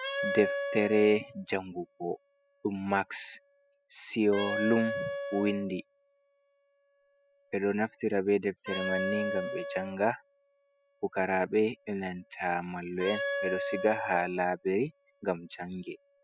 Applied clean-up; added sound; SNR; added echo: classical method spectral subtraction.